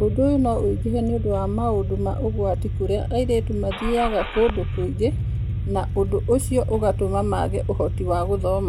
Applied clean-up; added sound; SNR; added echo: none; Engine starting / Car; 2 dB; none.